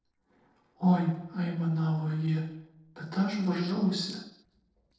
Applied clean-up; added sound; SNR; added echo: neural separator model SepFormer DNS4.